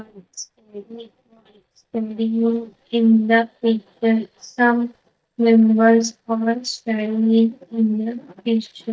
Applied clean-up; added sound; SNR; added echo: neural mask model DeepFilterNet 3.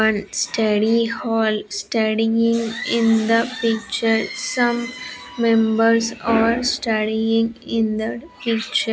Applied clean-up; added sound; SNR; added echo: none; none; none; none.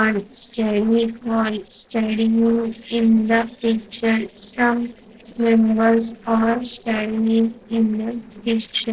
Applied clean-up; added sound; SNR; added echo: neural separator model SepFormer DNS4.